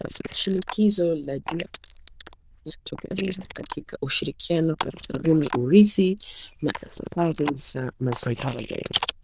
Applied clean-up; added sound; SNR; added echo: neural diffusion model UNIVERSE++.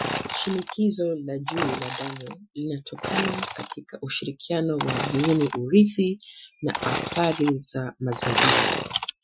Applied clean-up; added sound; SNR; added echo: classical method Wiener filter.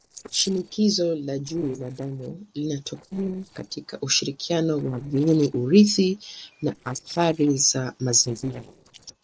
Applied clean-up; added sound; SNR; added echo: neural separator model SepFormer DNS4.